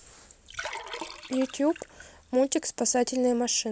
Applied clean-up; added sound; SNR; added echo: none; Liquid; 13 dB; none.